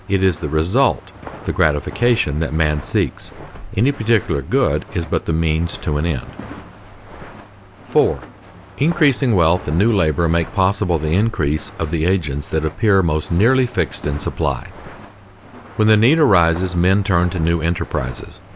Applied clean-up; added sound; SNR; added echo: none; Walk, footsteps; 17 dB; none.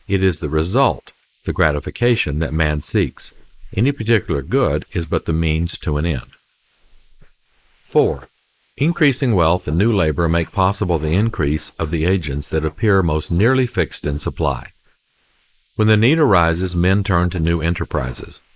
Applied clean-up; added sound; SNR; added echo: neural mask model Resemble Enhance denoiser.